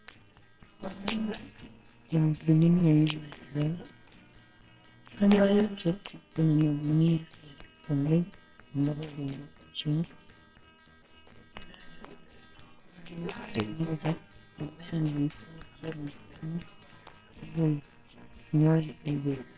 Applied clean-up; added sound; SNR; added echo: neural separator model SepFormer WHAMR!.